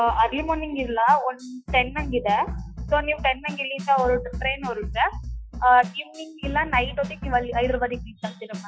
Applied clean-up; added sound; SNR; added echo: classical method Wiener filter.